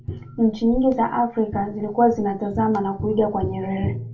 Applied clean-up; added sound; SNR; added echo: none; Tap; 11 dB; reverberation time 0.2 s.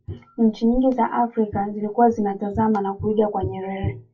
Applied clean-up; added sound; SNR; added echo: classical method WPE with log-MMSE.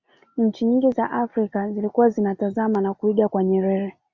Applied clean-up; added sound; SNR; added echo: none; none; none; none.